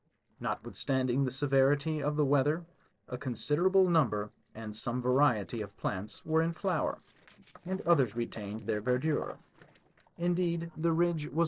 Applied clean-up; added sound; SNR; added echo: neural separator model SepFormer DNS4.